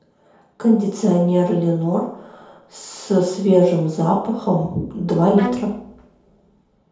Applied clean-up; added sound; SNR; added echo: none; Bowed string instrument; 10 dB; reverberation time 0.8 s.